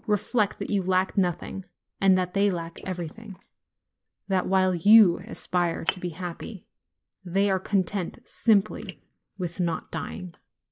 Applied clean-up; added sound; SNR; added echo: neural mask model Resemble Enhance denoiser.